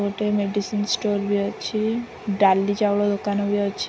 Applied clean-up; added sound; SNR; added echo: none; none; none; none.